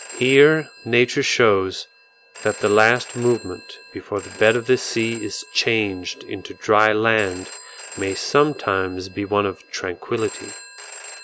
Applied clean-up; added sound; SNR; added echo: none; Telephone; 18 dB; none.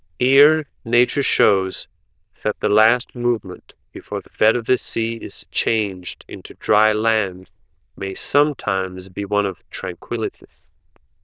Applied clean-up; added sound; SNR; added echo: neural diffusion model UNIVERSE++.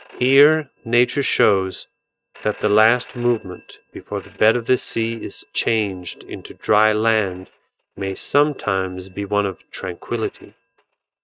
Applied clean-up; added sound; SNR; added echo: neural mask model RNNoise.